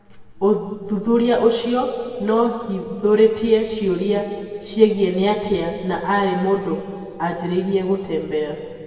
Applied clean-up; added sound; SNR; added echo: none; none; none; reverberation time 2.4 s.